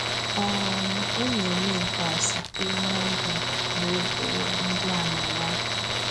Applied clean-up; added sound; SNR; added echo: none; Tools; -4 dB; none.